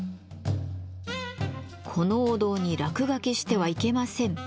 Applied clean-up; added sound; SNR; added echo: none; none; none; none.